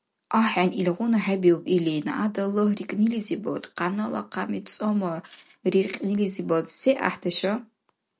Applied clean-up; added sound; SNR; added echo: none; none; none; none.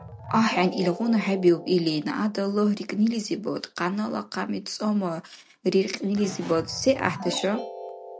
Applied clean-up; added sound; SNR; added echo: none; Keyboard (musical); 14 dB; none.